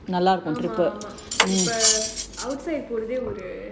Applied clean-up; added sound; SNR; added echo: none; Cutlery, silverware; 1 dB; none.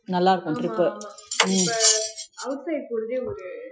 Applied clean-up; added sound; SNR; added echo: classical method Wiener filter.